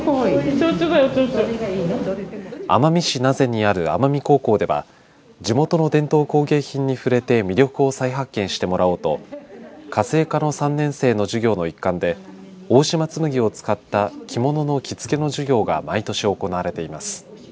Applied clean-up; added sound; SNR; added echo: none; none; none; none.